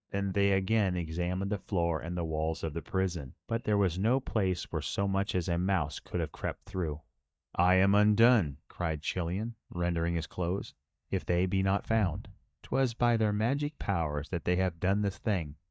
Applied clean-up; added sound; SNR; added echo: neural mask model DeepFilterNet 3.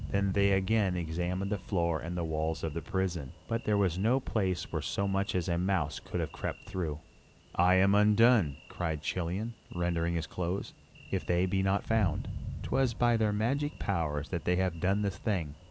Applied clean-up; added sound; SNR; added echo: none; Thunder; 13 dB; none.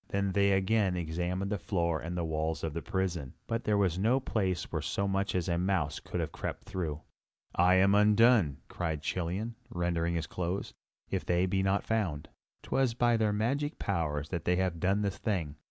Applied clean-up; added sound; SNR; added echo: none; none; none; none.